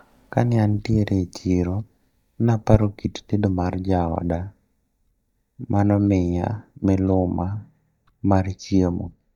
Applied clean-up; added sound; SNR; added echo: neural mask model DeepFilterNet 3.